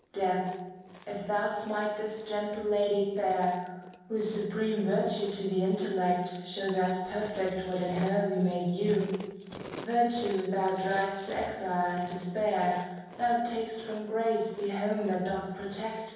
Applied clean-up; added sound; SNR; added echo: none; Chewing, mastication; 19 dB; reverberation time 1.1 s.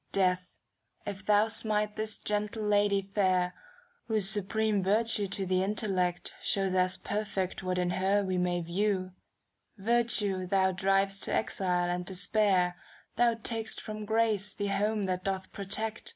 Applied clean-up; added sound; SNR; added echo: none; none; none; none.